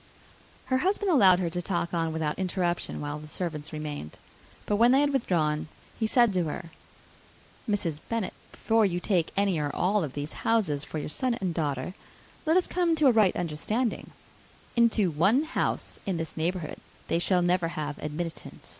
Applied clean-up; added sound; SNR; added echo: none; none; none; none.